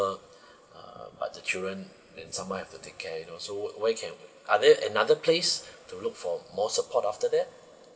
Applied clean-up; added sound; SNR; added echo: none; none; none; none.